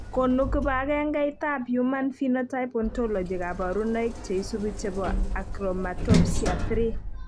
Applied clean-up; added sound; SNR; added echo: none; Sliding door; 2 dB; none.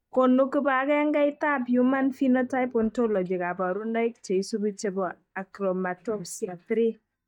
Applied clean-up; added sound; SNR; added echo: neural mask model DeepFilterNet 3.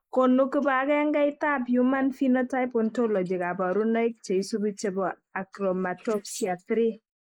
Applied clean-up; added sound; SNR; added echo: neural mask model Resemble Enhance denoiser.